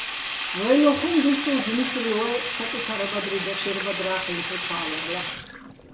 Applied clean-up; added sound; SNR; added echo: none; Sink (filling or washing); 4 dB; reverberation time 0.6 s.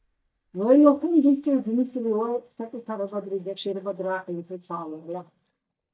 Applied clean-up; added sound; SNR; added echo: neural mask model DeepFilterNet 3.